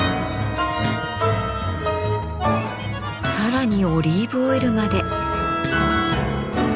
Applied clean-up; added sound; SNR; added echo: none; Bass guitar; 10 dB; none.